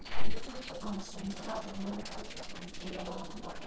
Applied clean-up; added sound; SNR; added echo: neural separator model SepFormer DNS4.